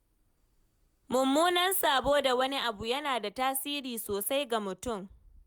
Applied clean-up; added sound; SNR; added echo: none; none; none; none.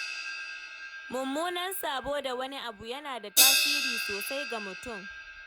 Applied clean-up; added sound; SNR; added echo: none; Crash cymbal; -5 dB; none.